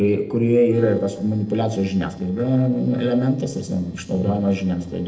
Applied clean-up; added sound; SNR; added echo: neural separator model SepFormer DNS4.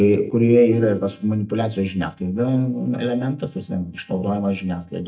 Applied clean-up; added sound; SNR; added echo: neural mask model DeepFilterNet 3.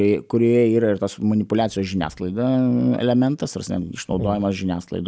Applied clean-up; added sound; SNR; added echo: none; none; none; none.